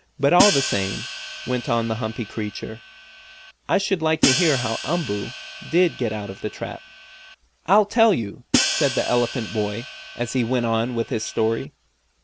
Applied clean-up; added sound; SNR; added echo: none; Hi-hat; 5 dB; none.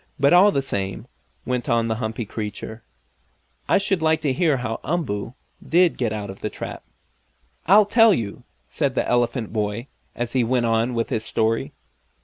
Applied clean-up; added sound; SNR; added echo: none; none; none; none.